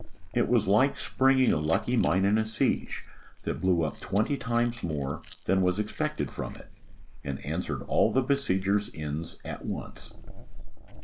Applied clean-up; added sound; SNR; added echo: neural mask model Resemble Enhance denoiser.